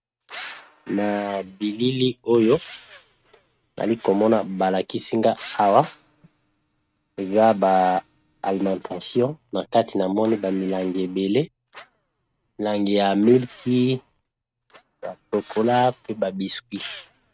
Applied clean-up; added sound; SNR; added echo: neural mask model RNNoise.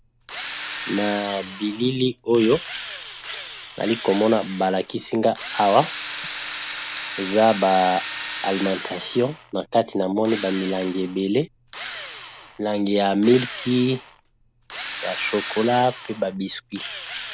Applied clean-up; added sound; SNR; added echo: none; Drill; 11 dB; none.